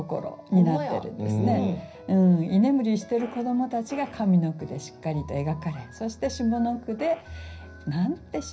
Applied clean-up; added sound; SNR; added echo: none; Fart; 17 dB; reverberation time 0.5 s.